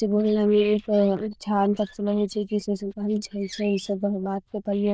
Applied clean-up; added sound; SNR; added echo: neural diffusion model UNIVERSE++.